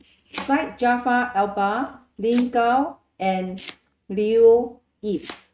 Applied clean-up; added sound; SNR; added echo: neural mask model RNNoise.